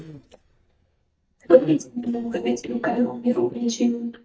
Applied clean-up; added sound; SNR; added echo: neural mask model DeepFilterNet 3.